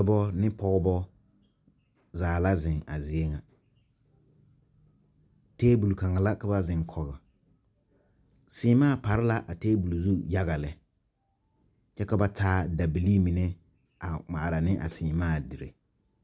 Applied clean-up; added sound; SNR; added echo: none; none; none; none.